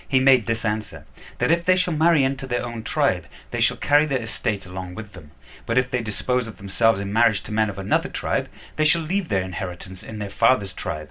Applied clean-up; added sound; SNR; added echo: none; none; none; reverberation time 0.2 s.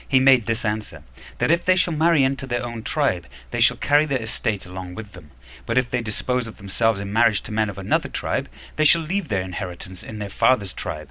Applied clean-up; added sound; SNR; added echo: none; none; none; none.